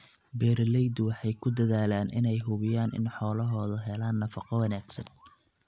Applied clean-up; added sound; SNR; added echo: none; none; none; none.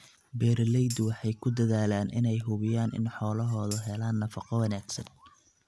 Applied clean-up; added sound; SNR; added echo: none; Tambourine; 13 dB; none.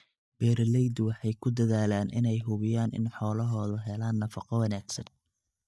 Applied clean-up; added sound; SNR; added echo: neural mask model DeepFilterNet 3.